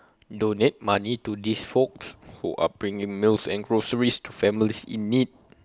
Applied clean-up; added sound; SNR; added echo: none; none; none; none.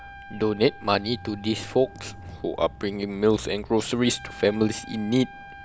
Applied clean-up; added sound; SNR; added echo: none; Mechanisms / Bicycle + Trumpet; 16 dB; none.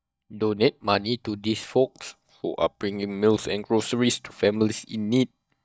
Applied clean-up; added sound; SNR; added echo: neural mask model DeepFilterNet 3.